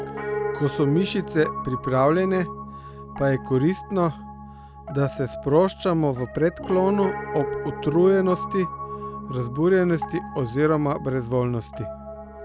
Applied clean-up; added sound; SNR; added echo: none; Piano; 9 dB; none.